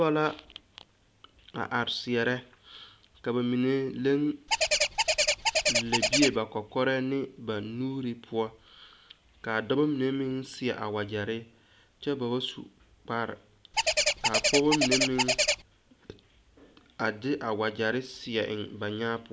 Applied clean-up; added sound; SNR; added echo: none; Bird; -5 dB; none.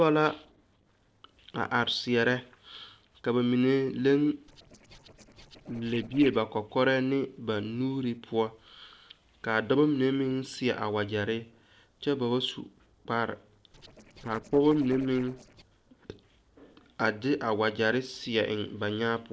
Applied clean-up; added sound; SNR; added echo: neural separator model SepFormer DNS4.